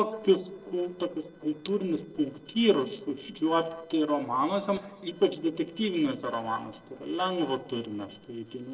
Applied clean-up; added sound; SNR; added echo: neural separator model SepFormer DNS4.